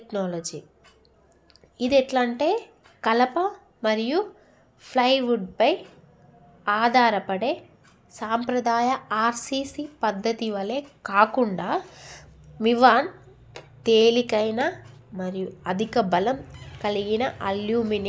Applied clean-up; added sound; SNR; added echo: none; none; none; none.